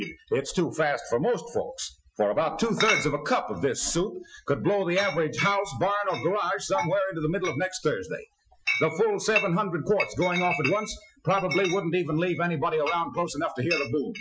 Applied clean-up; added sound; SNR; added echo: classical method Wiener filter.